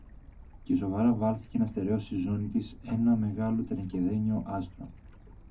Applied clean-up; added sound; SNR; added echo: none; Stream / Bird; 19 dB; reverberation time 0.3 s.